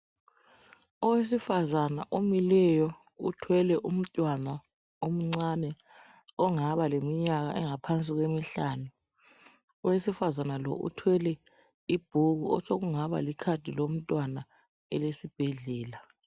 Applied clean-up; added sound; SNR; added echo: none; none; none; none.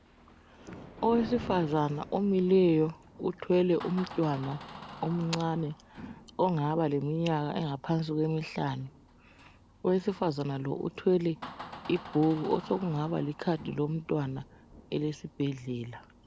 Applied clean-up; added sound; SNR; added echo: none; Thunder + Door; 17 dB; none.